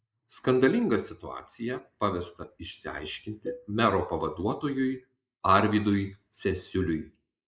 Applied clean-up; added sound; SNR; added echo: neural mask model Resemble Enhance denoiser.